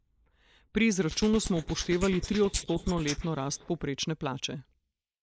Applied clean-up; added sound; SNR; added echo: neural mask model Resemble Enhance denoiser.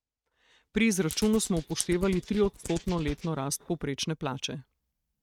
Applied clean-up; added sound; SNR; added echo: neural mask model RNNoise.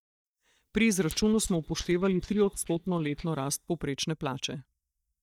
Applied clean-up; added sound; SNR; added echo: neural mask model DeepFilterNet 3.